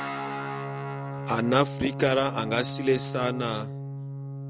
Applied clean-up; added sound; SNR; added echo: none; Guitar; 5 dB; none.